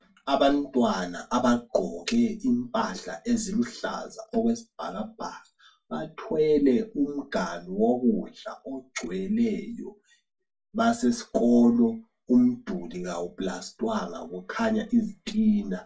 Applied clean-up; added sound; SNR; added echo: none; none; none; reverberation time 0.2 s.